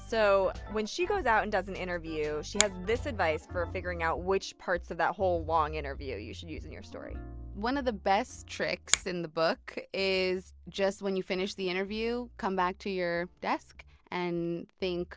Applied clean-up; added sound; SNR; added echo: none; Finger snapping; 5 dB; none.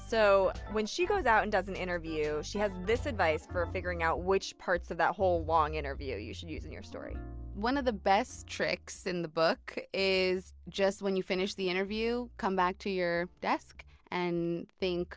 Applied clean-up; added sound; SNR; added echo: none; none; none; none.